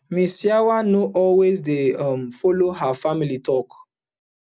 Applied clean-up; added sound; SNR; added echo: none; none; none; none.